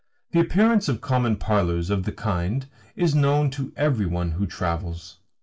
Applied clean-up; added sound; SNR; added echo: none; none; none; none.